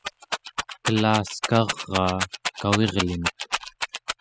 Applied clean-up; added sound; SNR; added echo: classical method spectral subtraction.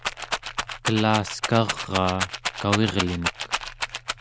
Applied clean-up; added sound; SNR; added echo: none; Rattle; 4 dB; none.